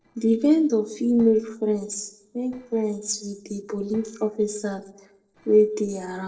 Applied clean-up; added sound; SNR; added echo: neural separator model SepFormer DNS4.